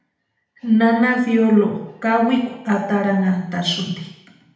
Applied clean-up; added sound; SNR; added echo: none; none; none; reverberation time 0.8 s.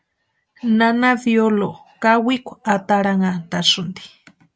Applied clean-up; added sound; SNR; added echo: none; none; none; none.